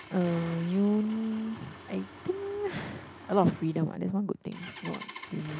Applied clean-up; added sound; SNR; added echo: none; Engine starting; 15 dB; none.